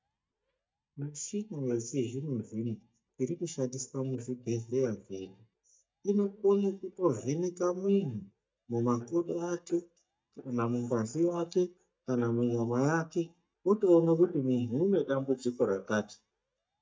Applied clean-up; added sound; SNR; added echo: neural mask model DeepFilterNet 3.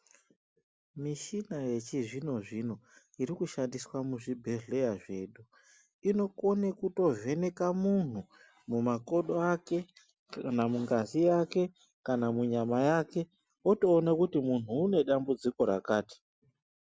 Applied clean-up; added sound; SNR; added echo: none; none; none; none.